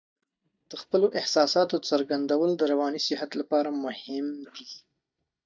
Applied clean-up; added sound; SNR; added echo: neural mask model DeepFilterNet 3.